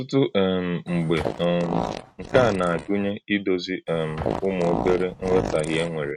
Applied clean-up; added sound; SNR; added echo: neural mask model RNNoise.